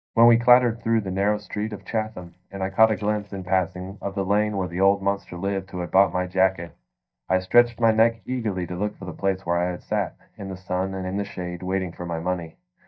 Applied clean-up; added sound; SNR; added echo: neural mask model DeepFilterNet 3.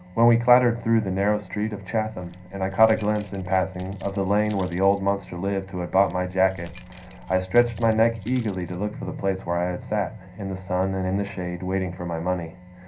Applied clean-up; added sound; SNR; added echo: none; Keys jangling; 17 dB; reverberation time 0.3 s.